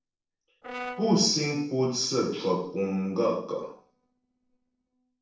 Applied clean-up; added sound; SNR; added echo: neural separator model SepFormer DNS4.